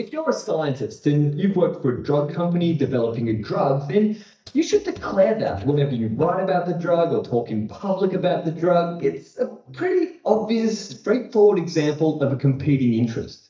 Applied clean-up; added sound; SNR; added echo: neural mask model DeepFilterNet 3.